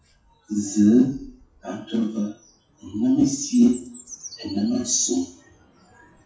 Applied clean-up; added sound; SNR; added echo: classical method WPE with log-MMSE.